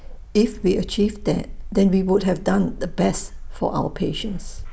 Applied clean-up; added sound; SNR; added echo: none; Boom; 19 dB; none.